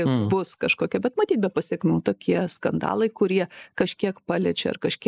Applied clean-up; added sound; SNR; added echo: neural mask model Resemble Enhance denoiser.